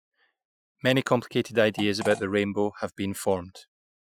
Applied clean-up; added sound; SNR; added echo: classical method Wiener filter.